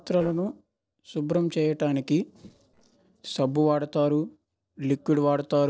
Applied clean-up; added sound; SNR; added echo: neural separator model SepFormer DNS4.